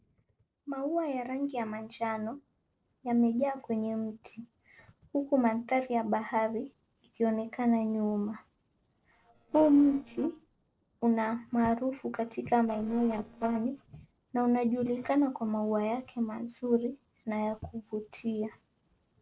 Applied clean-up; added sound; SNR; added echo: neural separator model SepFormer DNS4.